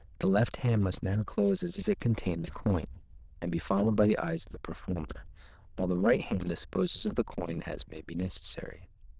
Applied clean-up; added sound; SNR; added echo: neural diffusion model UNIVERSE++.